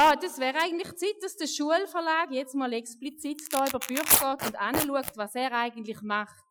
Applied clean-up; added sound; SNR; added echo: classical method Wiener filter.